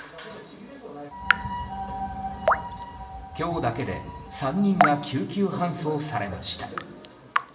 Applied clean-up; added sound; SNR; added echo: none; Raindrop / Drip; 2 dB; reverberation time 0.8 s.